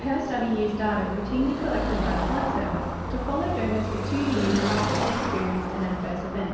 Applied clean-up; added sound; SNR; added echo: none; Car passing by / Traffic noise, roadway noise; 1 dB; reverberation time 1.2 s.